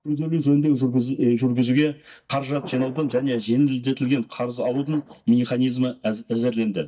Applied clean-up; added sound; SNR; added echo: neural mask model DeepFilterNet 3.